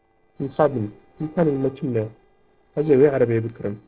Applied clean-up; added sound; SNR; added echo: neural separator model SepFormer DNS4.